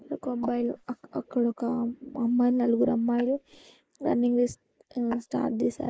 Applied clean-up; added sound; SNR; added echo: neural mask model Resemble Enhance denoiser.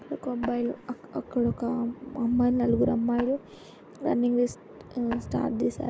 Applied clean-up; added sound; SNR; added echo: none; Tap; 13 dB; none.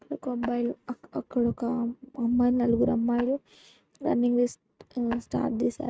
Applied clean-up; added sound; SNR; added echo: neural mask model RNNoise.